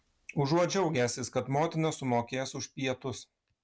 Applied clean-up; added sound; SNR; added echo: none; none; none; none.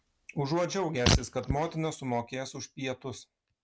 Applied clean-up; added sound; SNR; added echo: none; Fart; -2 dB; none.